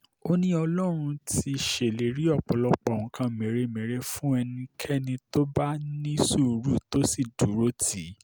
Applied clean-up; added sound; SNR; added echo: none; none; none; none.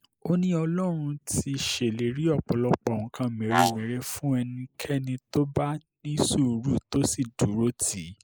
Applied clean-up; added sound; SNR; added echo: neural mask model Resemble Enhance denoiser.